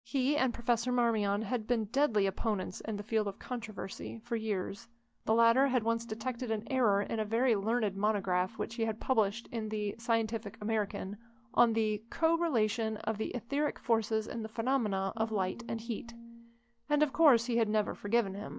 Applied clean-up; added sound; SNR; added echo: neural mask model DeepFilterNet 3.